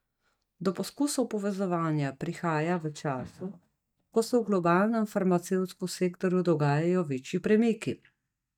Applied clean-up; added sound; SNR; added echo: neural mask model DeepFilterNet 3.